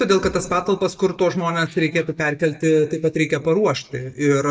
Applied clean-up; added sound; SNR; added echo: neural mask model DeepFilterNet 3.